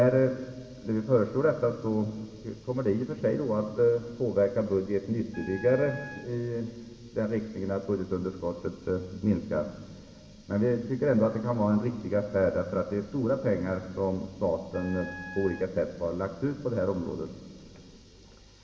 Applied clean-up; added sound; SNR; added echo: none; Wind instrument, woodwind instrument; 17 dB; reverberation time 2.8 s.